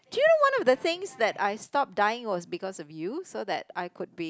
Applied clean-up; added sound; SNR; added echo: none; none; none; none.